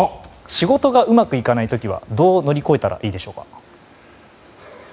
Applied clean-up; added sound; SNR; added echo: none; none; none; none.